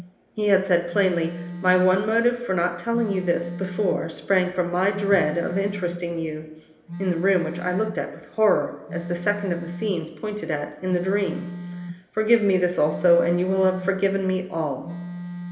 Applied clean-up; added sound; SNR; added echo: none; Telephone; 12 dB; reverberation time 1.1 s.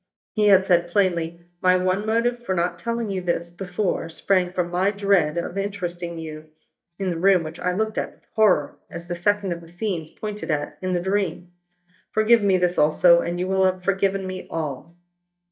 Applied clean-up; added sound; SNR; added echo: neural mask model DeepFilterNet 3.